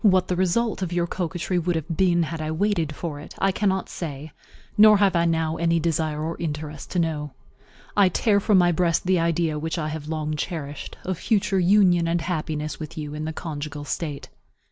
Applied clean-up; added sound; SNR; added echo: none; none; none; none.